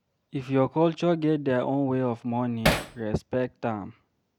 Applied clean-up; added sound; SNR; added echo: none; Hammer; -1 dB; none.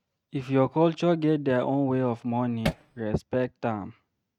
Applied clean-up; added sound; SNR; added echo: neural mask model RNNoise.